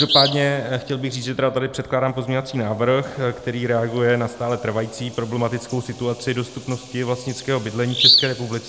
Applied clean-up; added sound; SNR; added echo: none; Bird vocalization, bird call, bird song; 4 dB; none.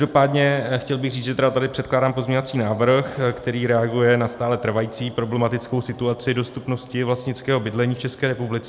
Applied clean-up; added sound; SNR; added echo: none; none; none; none.